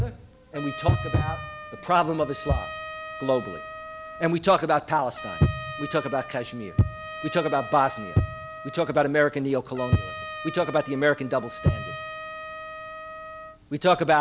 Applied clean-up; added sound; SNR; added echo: none; Trumpet; 13 dB; none.